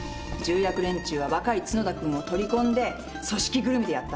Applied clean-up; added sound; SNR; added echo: none; Tap / Bass drum; 16 dB; none.